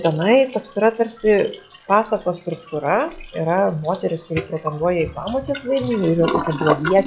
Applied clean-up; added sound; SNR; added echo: classical method log-MMSE.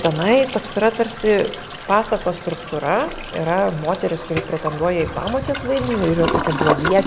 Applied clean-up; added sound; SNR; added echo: none; Toilet flush; 7 dB; none.